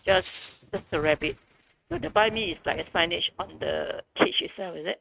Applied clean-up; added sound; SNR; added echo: neural mask model RNNoise.